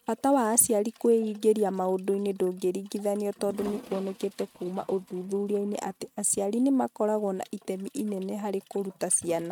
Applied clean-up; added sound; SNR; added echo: neural mask model RNNoise.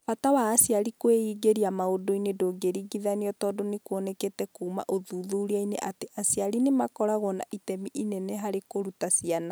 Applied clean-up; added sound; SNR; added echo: none; none; none; none.